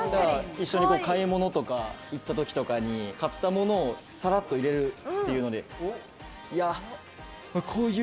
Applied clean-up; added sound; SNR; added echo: none; none; none; none.